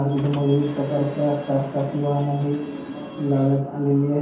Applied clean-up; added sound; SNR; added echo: none; Subway, metro, underground / Sliding door; 15 dB; reverberation time 1.2 s.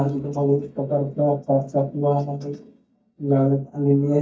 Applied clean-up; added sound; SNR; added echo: neural mask model DeepFilterNet 3.